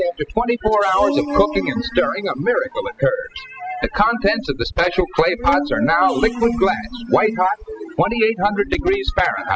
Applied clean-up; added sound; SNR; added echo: classical method spectral subtraction.